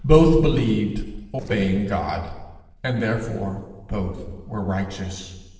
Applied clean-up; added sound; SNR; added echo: neural separator model SepFormer DNS4.